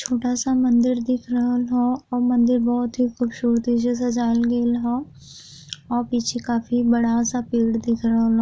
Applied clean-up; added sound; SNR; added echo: none; none; none; none.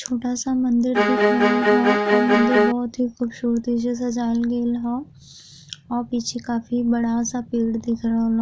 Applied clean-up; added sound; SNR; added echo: none; Bowed string instrument; -4 dB; none.